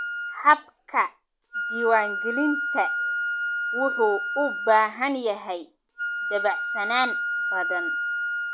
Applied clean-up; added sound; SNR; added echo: none; Wind instrument, woodwind instrument; 3 dB; none.